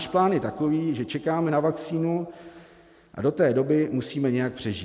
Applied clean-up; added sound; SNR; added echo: none; none; none; none.